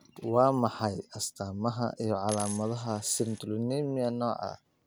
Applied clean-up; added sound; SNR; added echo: none; Coin (dropping); 13 dB; none.